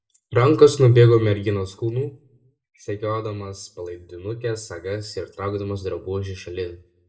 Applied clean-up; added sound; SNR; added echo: none; none; none; reverberation time 0.3 s.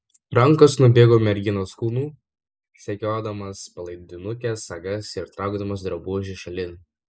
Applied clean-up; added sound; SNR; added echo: none; none; none; none.